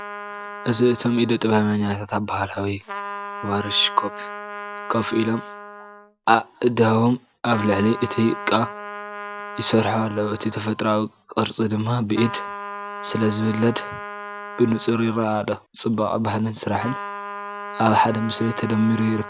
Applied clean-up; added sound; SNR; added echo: none; Trumpet; 12 dB; none.